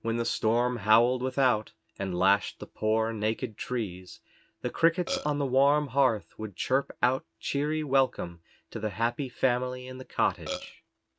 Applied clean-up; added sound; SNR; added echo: neural mask model RNNoise.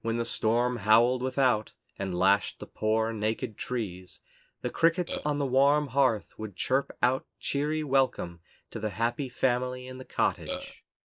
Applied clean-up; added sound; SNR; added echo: neural mask model Resemble Enhance denoiser.